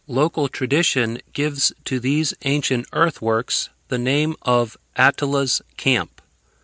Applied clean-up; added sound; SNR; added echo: none; none; none; none.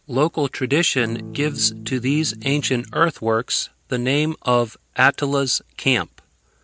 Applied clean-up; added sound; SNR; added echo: none; Electric guitar / Strum; 13 dB; none.